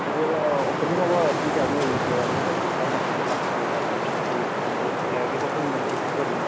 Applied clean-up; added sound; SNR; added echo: none; Wind; -4 dB; none.